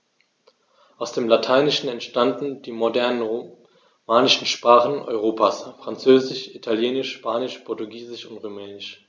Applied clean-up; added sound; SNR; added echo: none; none; none; none.